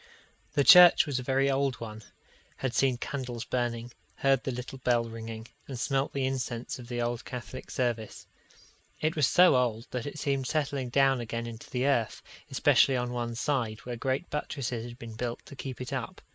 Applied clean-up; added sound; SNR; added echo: none; none; none; none.